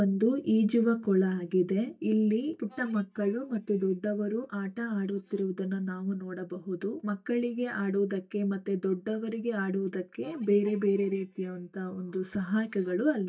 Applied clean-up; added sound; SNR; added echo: neural mask model DeepFilterNet 3.